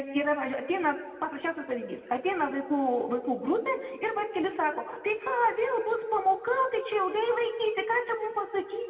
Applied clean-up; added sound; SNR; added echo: none; none; none; reverberation time 1.6 s.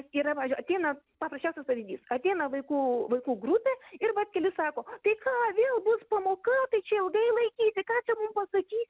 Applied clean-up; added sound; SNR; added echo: none; none; none; none.